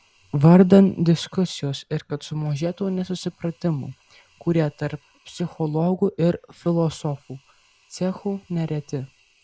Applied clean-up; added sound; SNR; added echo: neural mask model Resemble Enhance denoiser.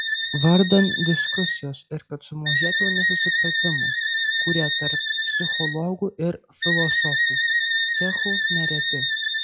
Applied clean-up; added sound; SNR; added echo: classical method log-MMSE.